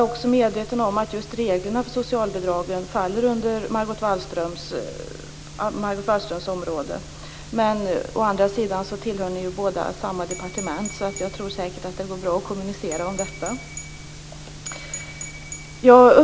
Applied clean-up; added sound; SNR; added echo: none; Glass / Bell; 15 dB; none.